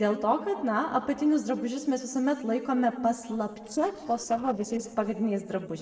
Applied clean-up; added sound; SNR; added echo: neural separator model SepFormer DNS4.